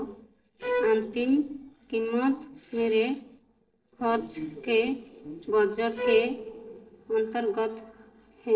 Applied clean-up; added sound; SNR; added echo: neural separator model SepFormer DNS4.